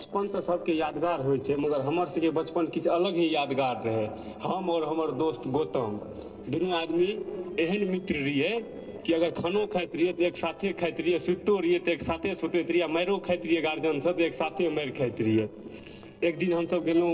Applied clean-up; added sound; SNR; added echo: neural separator model SepFormer DNS4.